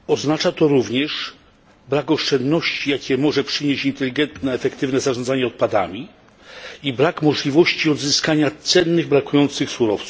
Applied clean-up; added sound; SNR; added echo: none; none; none; none.